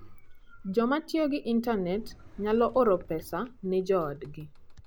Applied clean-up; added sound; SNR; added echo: none; Sliding door; 16 dB; none.